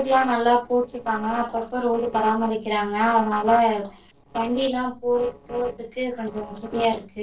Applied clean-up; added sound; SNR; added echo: neural separator model SepFormer DNS4.